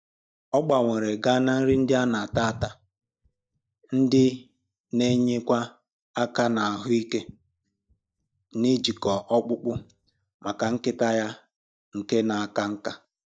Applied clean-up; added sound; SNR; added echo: neural mask model DeepFilterNet 3.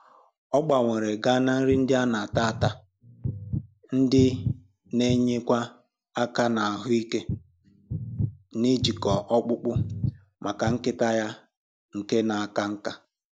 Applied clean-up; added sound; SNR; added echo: none; Bass guitar; 6 dB; none.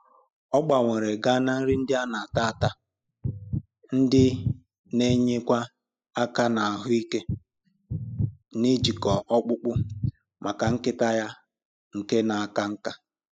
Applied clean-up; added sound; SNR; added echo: classical method spectral subtraction.